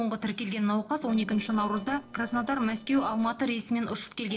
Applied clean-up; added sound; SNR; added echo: neural separator model SepFormer DNS4.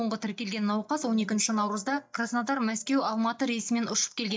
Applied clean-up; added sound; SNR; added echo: neural mask model DeepFilterNet 3.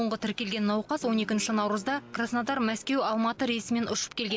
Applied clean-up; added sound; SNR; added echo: none; none; none; none.